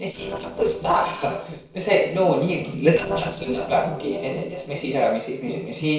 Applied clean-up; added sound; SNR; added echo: neural separator model SepFormer DNS4.